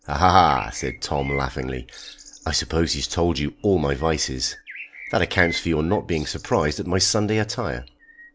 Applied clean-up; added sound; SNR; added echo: none; Bird; 19 dB; none.